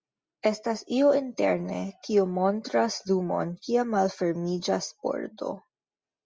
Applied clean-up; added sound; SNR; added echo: none; none; none; none.